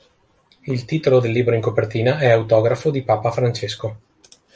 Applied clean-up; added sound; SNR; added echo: none; none; none; none.